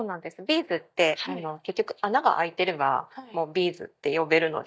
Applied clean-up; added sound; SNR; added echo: neural mask model DeepFilterNet 3.